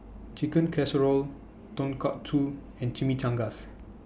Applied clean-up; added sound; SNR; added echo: none; none; none; none.